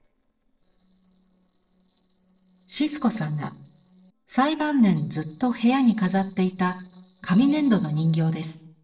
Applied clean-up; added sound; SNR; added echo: neural separator model SepFormer DNS4.